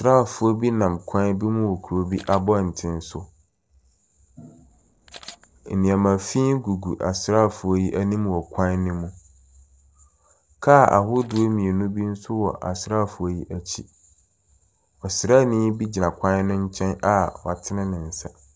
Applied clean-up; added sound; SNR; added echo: neural separator model SepFormer DNS4.